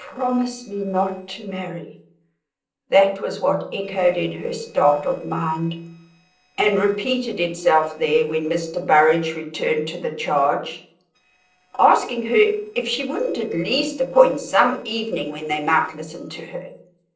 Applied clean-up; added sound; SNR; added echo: neural separator model SepFormer DNS4.